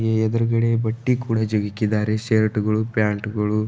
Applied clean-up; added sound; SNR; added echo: none; none; none; none.